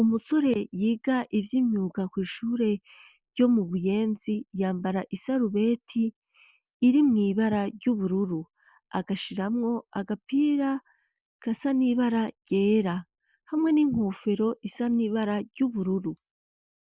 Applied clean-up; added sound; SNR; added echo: neural mask model Resemble Enhance denoiser.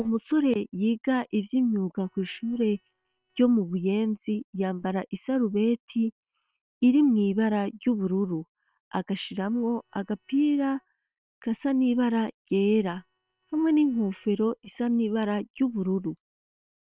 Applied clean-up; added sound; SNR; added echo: neural separator model SepFormer WHAM!.